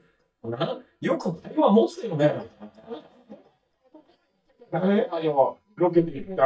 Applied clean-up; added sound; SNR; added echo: neural mask model DeepFilterNet 3.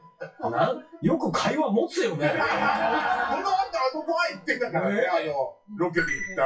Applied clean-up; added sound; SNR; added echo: classical method WPE with log-MMSE.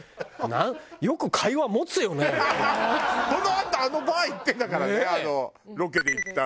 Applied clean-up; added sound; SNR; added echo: none; none; none; none.